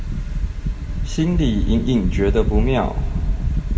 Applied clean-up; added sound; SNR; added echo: none; none; none; reverberation time 1.8 s.